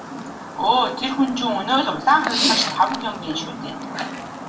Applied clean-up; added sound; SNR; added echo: none; Chirp, tweet; 5 dB; reverberation time 0.3 s.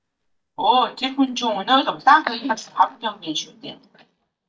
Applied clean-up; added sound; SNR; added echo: neural mask model DeepFilterNet 3.